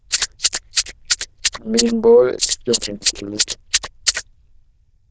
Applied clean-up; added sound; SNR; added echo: neural diffusion model UNIVERSE++.